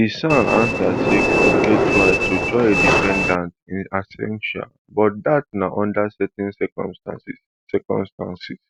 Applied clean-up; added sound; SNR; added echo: none; Train; -4 dB; none.